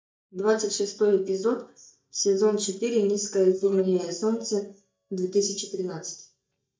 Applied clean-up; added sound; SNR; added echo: neural mask model DeepFilterNet 3.